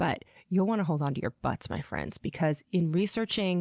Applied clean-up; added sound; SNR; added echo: none; none; none; none.